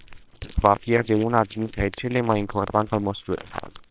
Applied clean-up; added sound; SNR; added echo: neural separator model SepFormer WHAMR!.